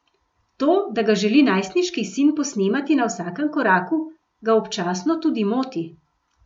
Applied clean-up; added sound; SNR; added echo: none; none; none; none.